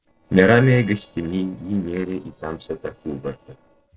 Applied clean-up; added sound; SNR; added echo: neural separator model SepFormer DNS4.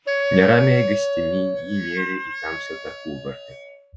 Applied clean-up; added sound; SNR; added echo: classical method log-MMSE.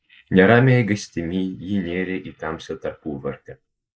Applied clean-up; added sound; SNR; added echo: neural mask model Resemble Enhance denoiser.